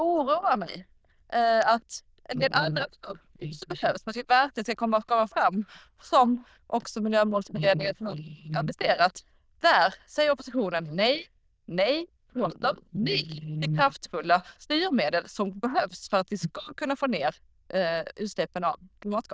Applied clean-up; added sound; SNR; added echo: neural diffusion model UNIVERSE++.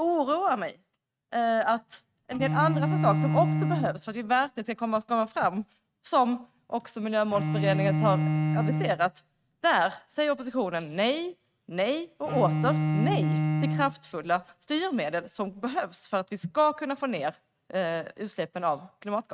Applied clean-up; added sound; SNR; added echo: neural mask model RNNoise.